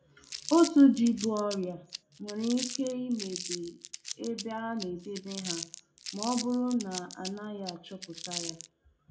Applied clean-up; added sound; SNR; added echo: none; Crumpling, crinkling; 11 dB; reverberation time 0.3 s.